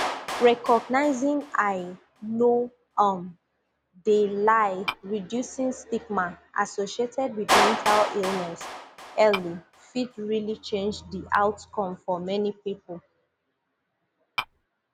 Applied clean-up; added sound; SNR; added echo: none; Tap / Glass + Clapping; 7 dB; none.